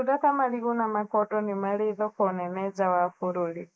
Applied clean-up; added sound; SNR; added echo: neural mask model Resemble Enhance denoiser.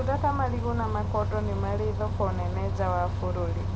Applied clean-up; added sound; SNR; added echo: none; Bus; -2 dB; none.